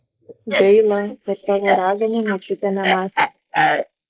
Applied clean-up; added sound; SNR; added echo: neural mask model Resemble Enhance denoiser.